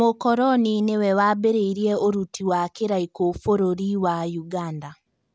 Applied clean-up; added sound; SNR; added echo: none; none; none; none.